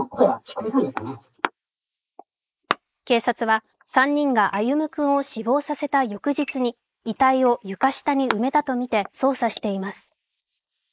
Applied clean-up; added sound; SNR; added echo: neural mask model Resemble Enhance denoiser.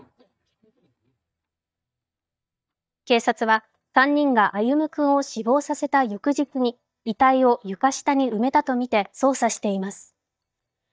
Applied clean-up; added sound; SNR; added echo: neural mask model DeepFilterNet 3.